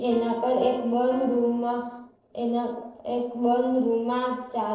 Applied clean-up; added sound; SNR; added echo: neural separator model SepFormer DNS4.